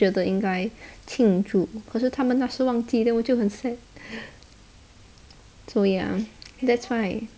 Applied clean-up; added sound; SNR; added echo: none; none; none; none.